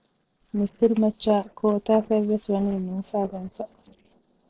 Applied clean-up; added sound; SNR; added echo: neural separator model SepFormer DNS4.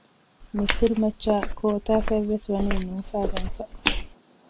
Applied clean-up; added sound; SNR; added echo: none; Walk, footsteps; 2 dB; none.